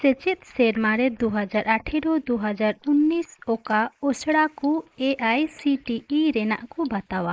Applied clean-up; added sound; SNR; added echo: neural mask model Resemble Enhance denoiser.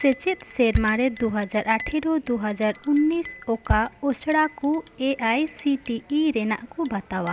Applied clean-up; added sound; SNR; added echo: none; Chink, clink + Bass drum; 8 dB; none.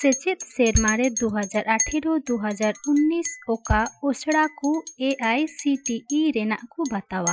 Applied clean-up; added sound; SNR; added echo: classical method Wiener filter.